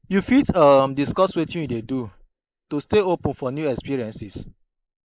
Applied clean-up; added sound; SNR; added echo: neural mask model Resemble Enhance denoiser.